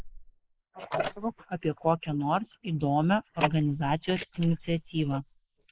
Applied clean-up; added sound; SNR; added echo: neural mask model Resemble Enhance denoiser.